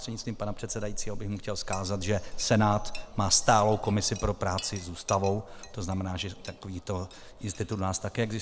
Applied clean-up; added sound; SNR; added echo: none; Chink, clink; 10 dB; none.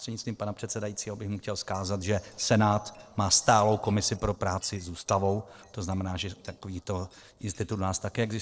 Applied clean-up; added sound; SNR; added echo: neural separator model SepFormer DNS4.